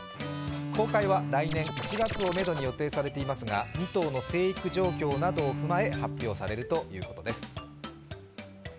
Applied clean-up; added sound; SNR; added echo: none; Scratching (performance technique) + Bowed string instrument; 7 dB; none.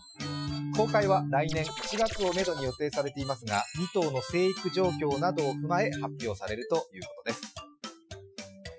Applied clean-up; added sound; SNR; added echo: classical method Wiener filter.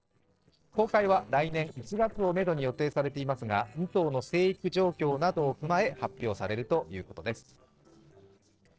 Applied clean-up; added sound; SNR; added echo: neural separator model SepFormer DNS4.